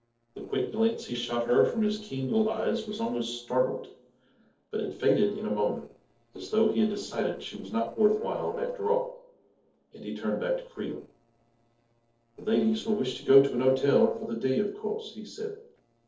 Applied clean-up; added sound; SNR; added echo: neural separator model SepFormer DNS4.